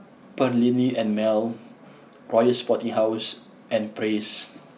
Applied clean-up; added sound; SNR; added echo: none; none; none; none.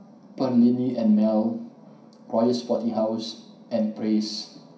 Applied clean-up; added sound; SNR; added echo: none; none; none; reverberation time 0.5 s.